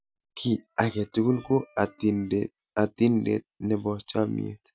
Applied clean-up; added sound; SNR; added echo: none; none; none; none.